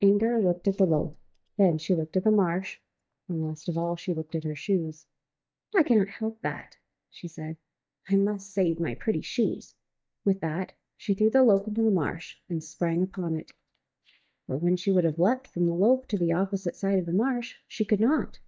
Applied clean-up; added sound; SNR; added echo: neural mask model DeepFilterNet 3.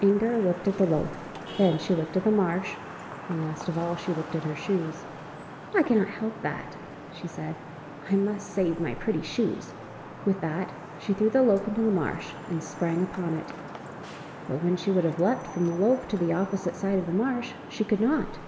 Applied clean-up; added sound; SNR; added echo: none; Traffic noise, roadway noise / Vehicle horn, car horn, honking; 13 dB; reverberation time 1.7 s.